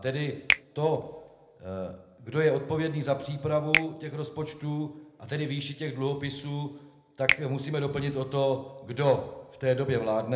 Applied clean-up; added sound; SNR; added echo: none; Finger snapping; 5 dB; reverberation time 0.7 s.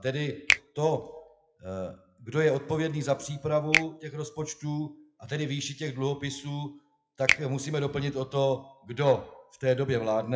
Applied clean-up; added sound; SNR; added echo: classical method WPE with log-MMSE.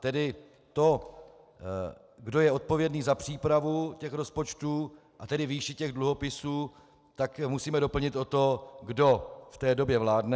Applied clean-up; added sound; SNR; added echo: none; none; none; none.